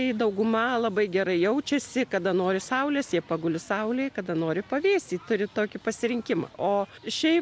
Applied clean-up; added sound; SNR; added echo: none; none; none; none.